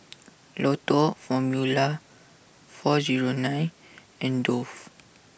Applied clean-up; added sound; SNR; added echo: none; none; none; none.